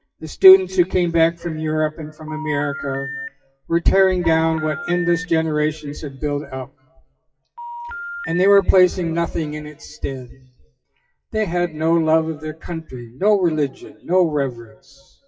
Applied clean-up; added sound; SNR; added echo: classical method WPE with log-MMSE.